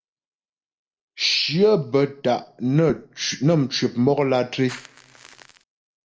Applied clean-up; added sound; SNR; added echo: neural separator model SepFormer DNS4.